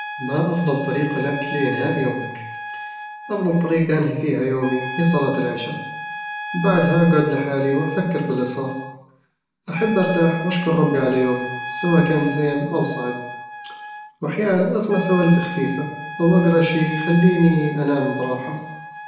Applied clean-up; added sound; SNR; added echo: none; Trumpet; 11 dB; reverberation time 0.9 s.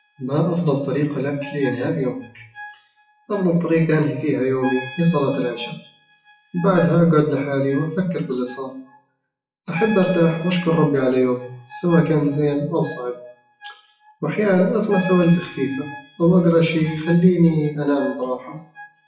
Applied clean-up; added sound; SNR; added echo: classical method WPE with log-MMSE.